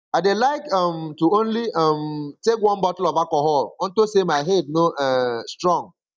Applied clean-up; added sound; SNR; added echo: neural mask model DeepFilterNet 3.